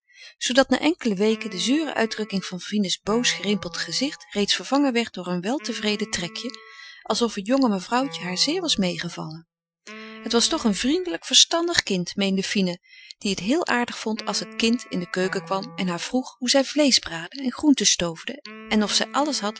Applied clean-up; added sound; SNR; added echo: classical method Wiener filter.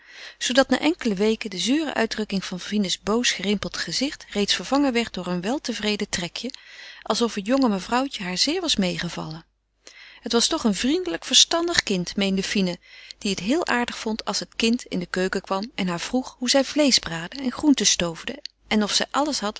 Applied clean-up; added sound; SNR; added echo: none; none; none; none.